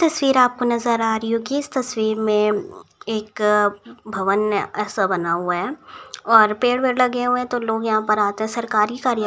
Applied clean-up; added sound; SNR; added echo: none; none; none; none.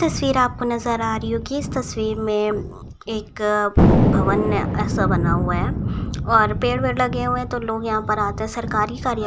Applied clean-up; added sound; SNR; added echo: none; Thunder; 0 dB; none.